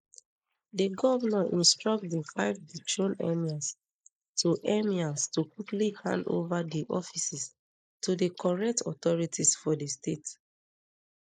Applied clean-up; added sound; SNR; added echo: neural mask model Resemble Enhance denoiser.